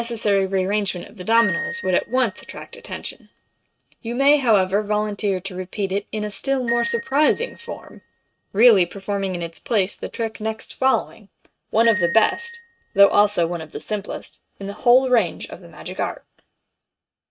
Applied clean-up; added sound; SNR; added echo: neural mask model RNNoise.